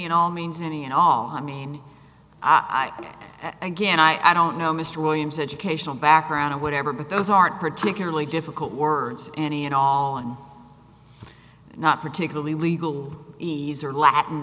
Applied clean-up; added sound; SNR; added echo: none; none; none; none.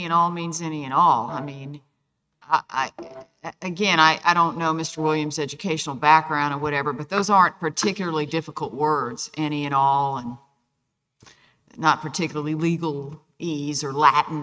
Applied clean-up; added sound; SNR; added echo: neural mask model RNNoise.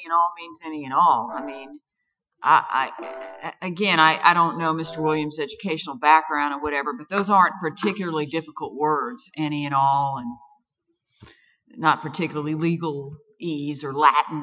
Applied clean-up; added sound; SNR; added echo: classical method Wiener filter.